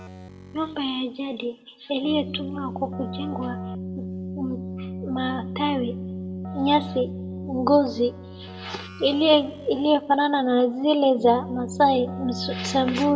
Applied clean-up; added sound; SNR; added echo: none; Keyboard (musical); 10 dB; reverberation time 0.5 s.